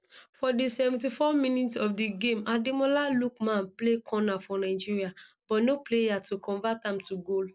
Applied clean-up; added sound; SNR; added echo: none; none; none; none.